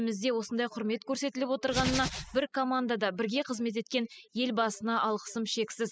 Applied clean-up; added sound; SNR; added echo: classical method spectral subtraction.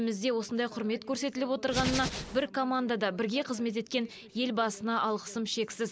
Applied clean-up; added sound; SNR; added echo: none; Hands; 4 dB; none.